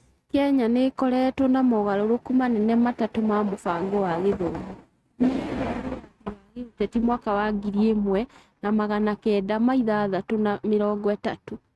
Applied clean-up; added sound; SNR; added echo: neural mask model RNNoise.